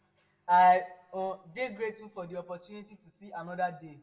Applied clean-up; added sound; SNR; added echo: none; none; none; reverberation time 0.5 s.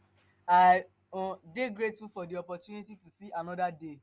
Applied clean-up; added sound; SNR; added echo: none; none; none; none.